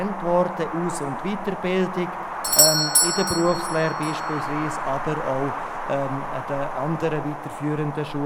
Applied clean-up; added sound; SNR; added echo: none; Wind + Doorbell; 0 dB; none.